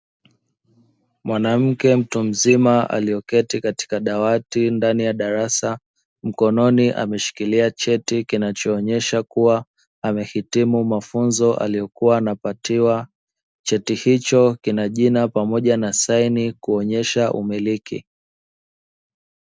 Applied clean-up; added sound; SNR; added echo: none; none; none; none.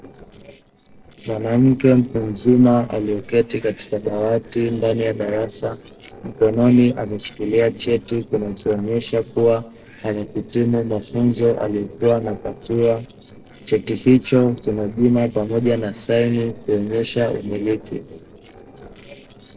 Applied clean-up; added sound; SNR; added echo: neural separator model SepFormer DNS4.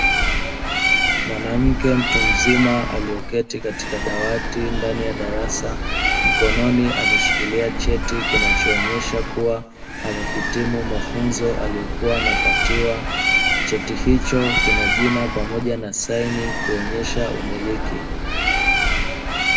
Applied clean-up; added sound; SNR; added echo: none; Bird; -3 dB; reverberation time 1.1 s.